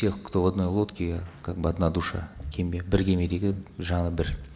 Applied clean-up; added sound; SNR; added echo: none; none; none; none.